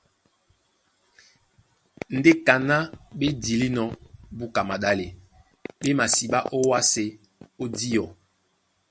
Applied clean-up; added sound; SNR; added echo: none; none; none; none.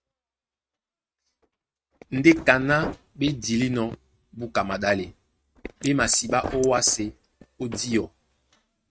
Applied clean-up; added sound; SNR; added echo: neural mask model RNNoise.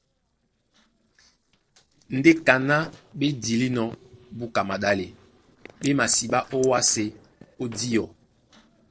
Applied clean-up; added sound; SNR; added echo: neural separator model SepFormer DNS4.